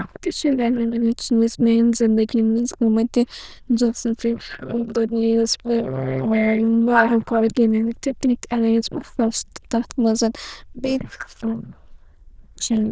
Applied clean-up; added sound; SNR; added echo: neural diffusion model UNIVERSE++.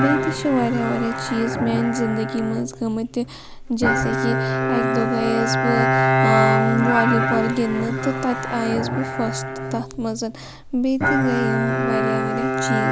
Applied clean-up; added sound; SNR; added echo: none; Bowed string instrument; -1 dB; none.